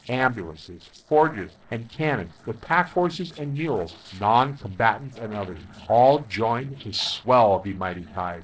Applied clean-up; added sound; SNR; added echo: neural separator model SepFormer DNS4.